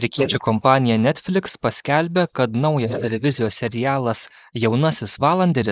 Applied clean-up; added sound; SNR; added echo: neural mask model Resemble Enhance denoiser.